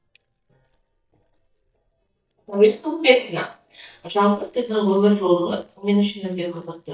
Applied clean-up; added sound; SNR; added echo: neural mask model DeepFilterNet 3.